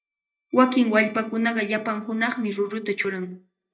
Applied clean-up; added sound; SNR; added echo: neural mask model DeepFilterNet 3.